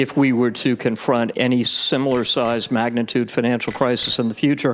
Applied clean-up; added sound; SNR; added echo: none; Bicycle bell; 19 dB; none.